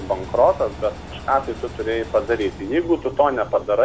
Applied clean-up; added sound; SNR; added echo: none; Engine; 14 dB; none.